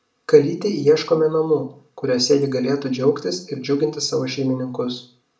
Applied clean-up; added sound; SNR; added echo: none; none; none; reverberation time 0.4 s.